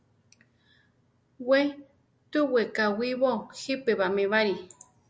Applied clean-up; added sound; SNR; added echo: none; none; none; none.